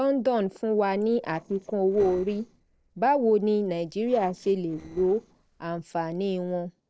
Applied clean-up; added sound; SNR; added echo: neural separator model SepFormer DNS4.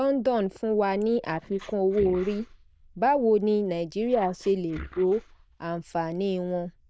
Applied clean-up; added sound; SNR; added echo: neural diffusion model UNIVERSE++.